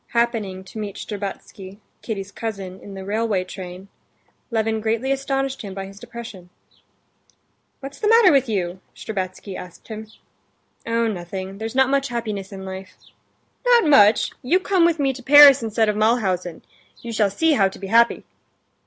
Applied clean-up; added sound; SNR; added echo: none; none; none; none.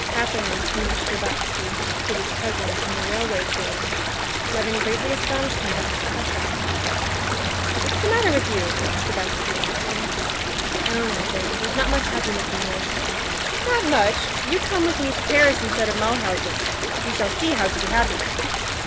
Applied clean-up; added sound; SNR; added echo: none; Stream; -3 dB; none.